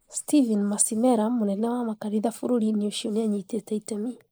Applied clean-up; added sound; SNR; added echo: neural mask model Resemble Enhance denoiser.